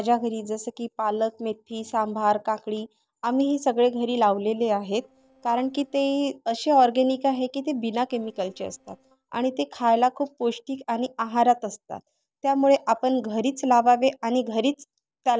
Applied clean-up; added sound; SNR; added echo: neural separator model SepFormer DNS4.